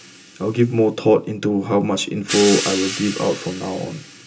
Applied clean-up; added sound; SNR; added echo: none; Hi-hat; 10 dB; reverberation time 0.2 s.